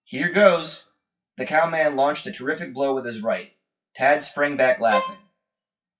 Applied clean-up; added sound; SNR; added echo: classical method WPE with log-MMSE.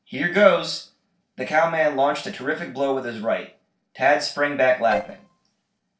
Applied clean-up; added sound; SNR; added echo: neural separator model SepFormer DNS4.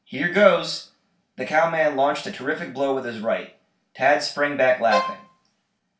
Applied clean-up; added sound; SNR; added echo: none; Bowed string instrument; 6 dB; reverberation time 0.3 s.